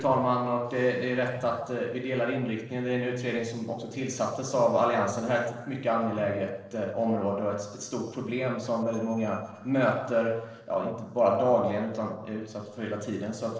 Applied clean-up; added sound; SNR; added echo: neural separator model SepFormer DNS4.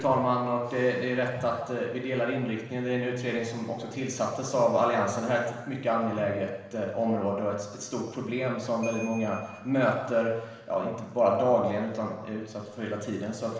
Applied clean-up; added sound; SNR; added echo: none; Ringtone / Bell; 16 dB; reverberation time 1.1 s.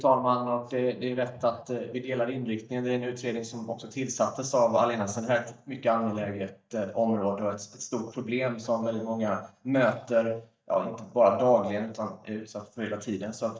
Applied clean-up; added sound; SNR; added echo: neural mask model DeepFilterNet 3.